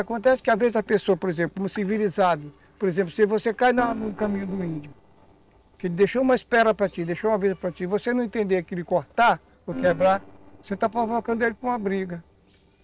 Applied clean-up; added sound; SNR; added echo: neural separator model SepFormer DNS4.